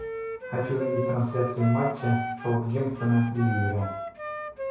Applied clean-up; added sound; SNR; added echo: none; Wind instrument, woodwind instrument; 7 dB; reverberation time 0.6 s.